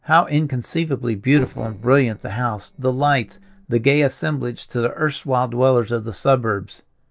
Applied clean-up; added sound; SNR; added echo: neural separator model SepFormer DNS4.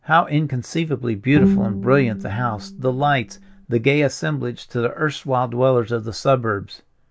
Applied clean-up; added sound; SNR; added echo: none; Bowed string instrument; 3 dB; none.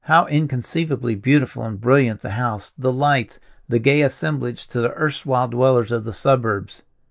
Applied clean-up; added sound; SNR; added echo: neural mask model Resemble Enhance denoiser.